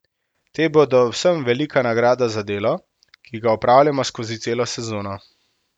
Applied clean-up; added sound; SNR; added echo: none; none; none; none.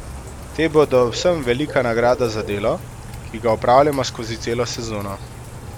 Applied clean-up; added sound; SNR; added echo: none; Bird / Rain; 13 dB; none.